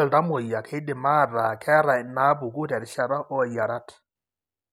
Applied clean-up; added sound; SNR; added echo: none; none; none; none.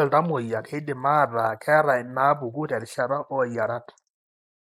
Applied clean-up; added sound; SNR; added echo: neural mask model Resemble Enhance denoiser.